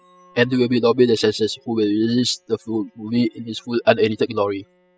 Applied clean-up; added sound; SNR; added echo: classical method spectral subtraction.